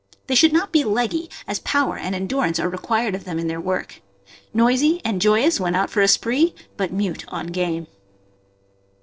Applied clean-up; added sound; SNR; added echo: neural separator model SepFormer DNS4.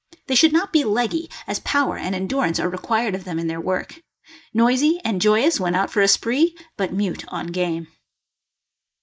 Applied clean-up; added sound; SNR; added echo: neural mask model Resemble Enhance denoiser.